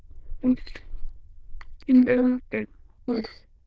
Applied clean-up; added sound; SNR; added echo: neural diffusion model UNIVERSE++.